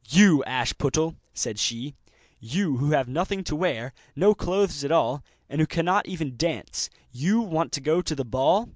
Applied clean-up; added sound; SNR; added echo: none; none; none; none.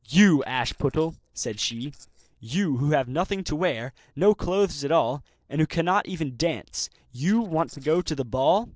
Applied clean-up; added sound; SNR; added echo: neural separator model SepFormer DNS4.